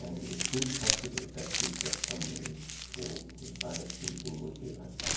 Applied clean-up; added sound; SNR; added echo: none; Crumpling, crinkling; -3 dB; reverberation time 0.9 s.